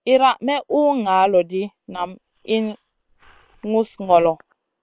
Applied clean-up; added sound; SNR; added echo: neural separator model SepFormer WHAM!.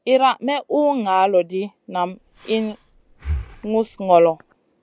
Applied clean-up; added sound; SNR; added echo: none; Breathing; 13 dB; none.